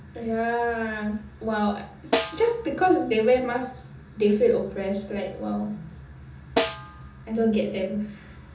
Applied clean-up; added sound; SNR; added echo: none; Snare drum; 5 dB; reverberation time 0.6 s.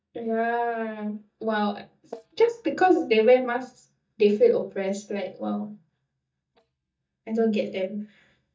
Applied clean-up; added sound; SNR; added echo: neural mask model DeepFilterNet 3.